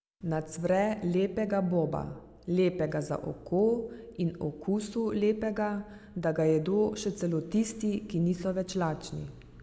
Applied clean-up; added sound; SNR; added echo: none; none; none; none.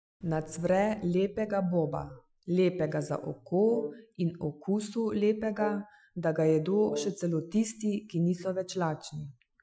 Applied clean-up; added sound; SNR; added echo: classical method Wiener filter.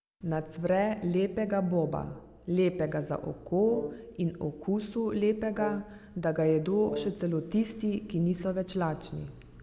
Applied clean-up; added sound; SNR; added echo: none; Brass instrument; 11 dB; none.